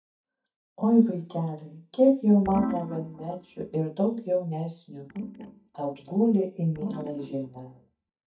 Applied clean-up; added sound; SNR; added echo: neural mask model DeepFilterNet 3.